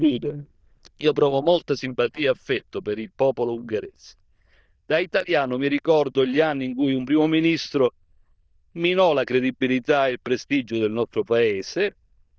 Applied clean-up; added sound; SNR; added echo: neural diffusion model UNIVERSE++.